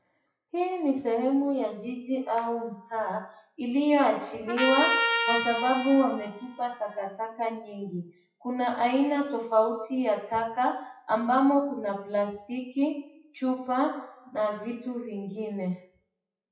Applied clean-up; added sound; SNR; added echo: classical method WPE with log-MMSE.